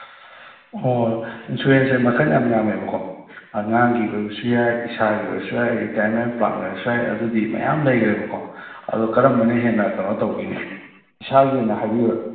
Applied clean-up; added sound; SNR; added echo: none; none; none; reverberation time 1.0 s.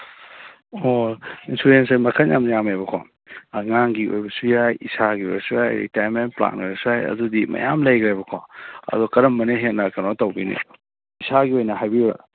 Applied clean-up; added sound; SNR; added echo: none; none; none; none.